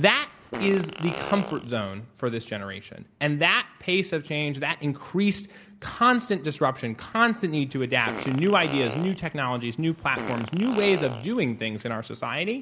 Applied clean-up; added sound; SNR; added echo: none; Fart; 11 dB; none.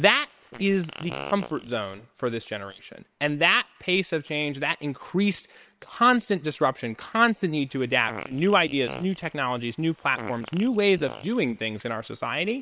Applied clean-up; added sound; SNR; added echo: neural separator model SepFormer WHAM!.